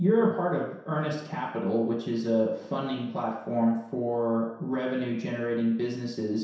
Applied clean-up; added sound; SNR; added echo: none; none; none; reverberation time 0.7 s.